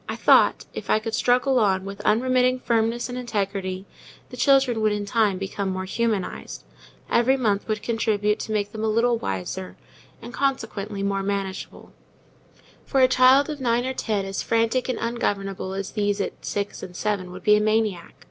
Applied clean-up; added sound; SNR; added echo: none; none; none; none.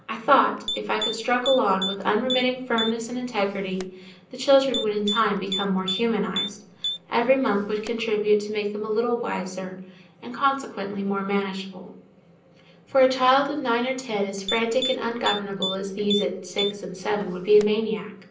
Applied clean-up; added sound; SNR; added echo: none; Typing; 9 dB; reverberation time 0.6 s.